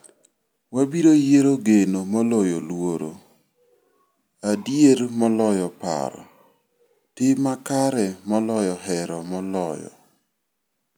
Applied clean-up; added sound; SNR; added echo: none; none; none; none.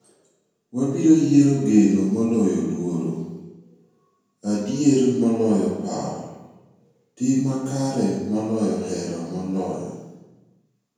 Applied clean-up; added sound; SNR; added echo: none; none; none; reverberation time 1.0 s.